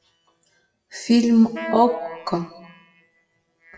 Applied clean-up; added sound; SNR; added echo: classical method WPE with log-MMSE.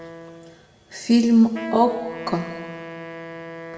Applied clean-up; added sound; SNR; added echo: none; Wind instrument, woodwind instrument; 13 dB; reverberation time 1.3 s.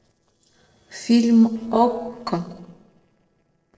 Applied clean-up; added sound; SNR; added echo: neural separator model SepFormer DNS4.